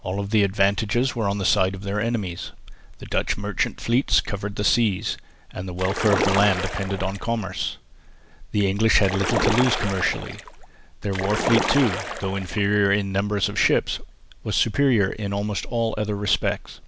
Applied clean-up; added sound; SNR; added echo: none; Splash, splatter; 4 dB; none.